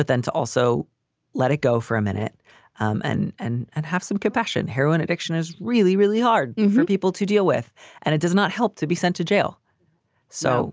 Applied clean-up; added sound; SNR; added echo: none; none; none; none.